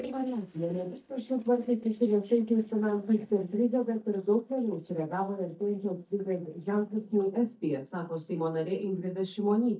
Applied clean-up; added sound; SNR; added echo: neural mask model DeepFilterNet 3.